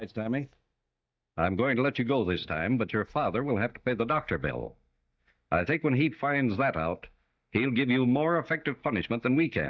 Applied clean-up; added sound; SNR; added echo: neural mask model DeepFilterNet 3.